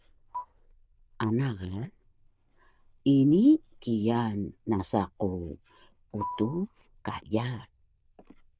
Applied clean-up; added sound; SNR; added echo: neural diffusion model UNIVERSE++.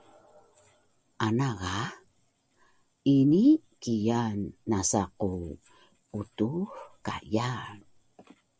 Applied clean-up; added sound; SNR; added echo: none; none; none; none.